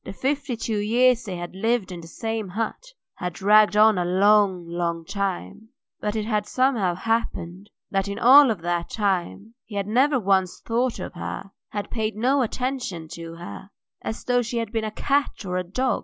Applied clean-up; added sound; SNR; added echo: none; none; none; none.